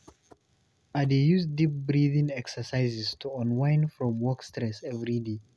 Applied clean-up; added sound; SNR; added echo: none; none; none; none.